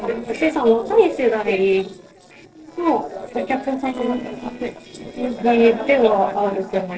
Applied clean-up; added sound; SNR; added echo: neural separator model SepFormer DNS4.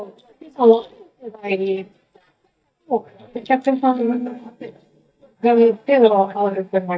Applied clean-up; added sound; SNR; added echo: neural mask model DeepFilterNet 3.